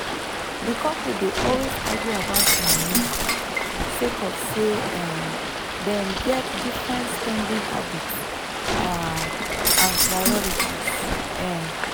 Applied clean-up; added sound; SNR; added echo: none; Shatter + Stream; -4 dB; none.